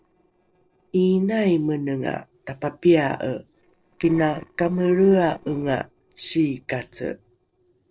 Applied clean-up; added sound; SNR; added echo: neural separator model SepFormer DNS4.